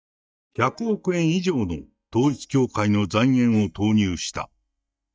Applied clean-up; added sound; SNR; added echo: neural mask model DeepFilterNet 3.